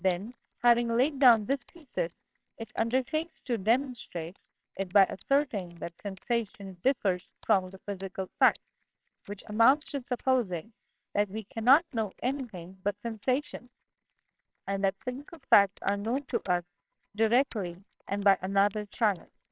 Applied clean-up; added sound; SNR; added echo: neural separator model SepFormer WHAMR!.